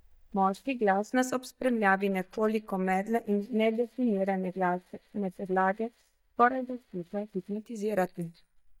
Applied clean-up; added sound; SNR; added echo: neural mask model DeepFilterNet 3.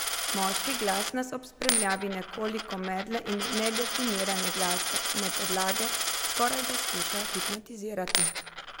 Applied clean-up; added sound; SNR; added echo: none; Coin (dropping); -2 dB; none.